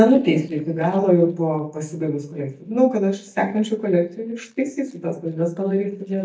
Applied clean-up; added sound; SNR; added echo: neural mask model DeepFilterNet 3.